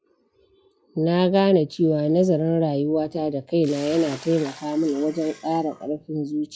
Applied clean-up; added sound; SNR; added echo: classical method log-MMSE.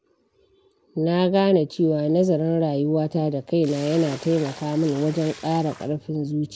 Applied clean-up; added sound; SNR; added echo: none; Splash, splatter; 18 dB; none.